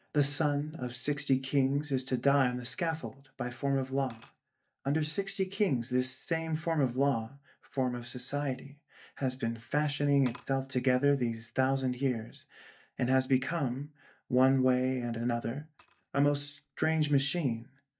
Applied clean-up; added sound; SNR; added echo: neural mask model DeepFilterNet 3.